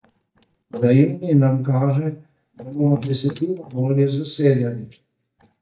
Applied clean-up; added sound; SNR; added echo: neural mask model DeepFilterNet 3.